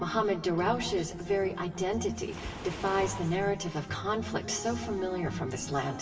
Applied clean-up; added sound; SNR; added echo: none; Waves, surf; 16 dB; reverberation time 1.4 s.